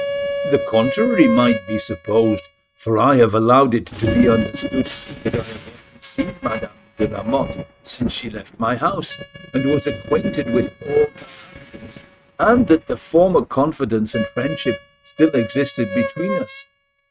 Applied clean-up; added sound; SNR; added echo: neural mask model RNNoise.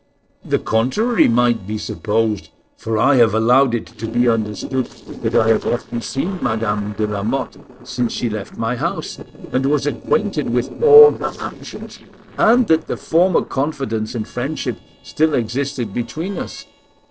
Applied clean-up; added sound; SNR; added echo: neural separator model SepFormer DNS4.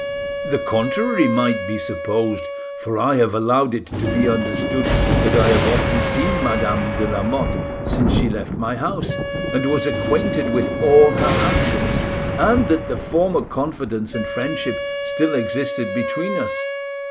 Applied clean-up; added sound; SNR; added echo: none; Thunder + Wind instrument, woodwind instrument; 1 dB; none.